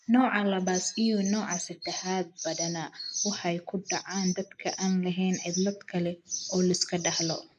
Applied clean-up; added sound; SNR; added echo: neural mask model Resemble Enhance denoiser.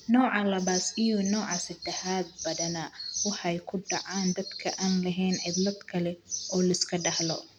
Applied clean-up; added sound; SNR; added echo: none; none; none; none.